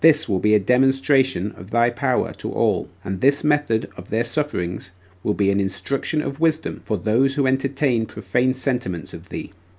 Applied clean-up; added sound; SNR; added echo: none; none; none; none.